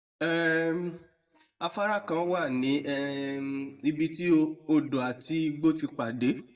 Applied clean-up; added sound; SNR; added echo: neural mask model DeepFilterNet 3.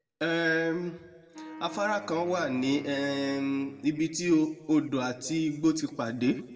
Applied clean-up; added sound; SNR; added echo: none; Wind instrument, woodwind instrument; 18 dB; reverberation time 1.5 s.